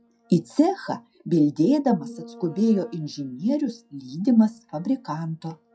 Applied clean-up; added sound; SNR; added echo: classical method WPE with log-MMSE.